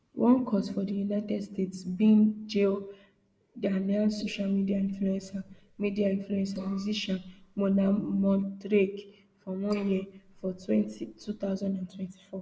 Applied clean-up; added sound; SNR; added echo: neural mask model Resemble Enhance denoiser.